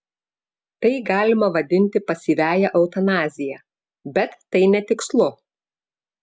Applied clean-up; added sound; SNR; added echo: none; none; none; none.